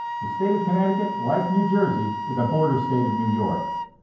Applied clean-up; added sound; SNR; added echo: none; Wind instrument, woodwind instrument; 6 dB; reverberation time 0.9 s.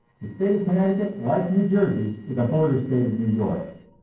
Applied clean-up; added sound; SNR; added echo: neural separator model SepFormer DNS4.